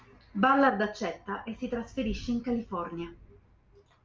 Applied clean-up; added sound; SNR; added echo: none; Thunder / Rain; 18 dB; none.